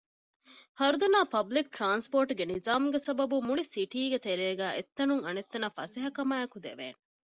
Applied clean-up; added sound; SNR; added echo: none; none; none; none.